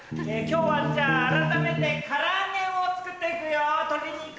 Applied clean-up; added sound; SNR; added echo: none; Bass guitar; 2 dB; none.